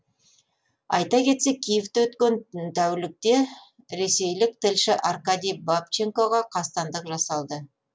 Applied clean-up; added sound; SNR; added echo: none; none; none; none.